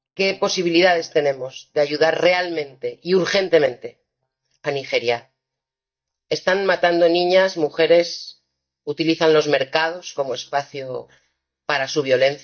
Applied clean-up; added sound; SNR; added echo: neural mask model DeepFilterNet 3.